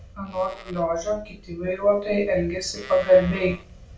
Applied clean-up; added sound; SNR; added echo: none; Livestock, farm animals, working animals; 19 dB; reverberation time 0.2 s.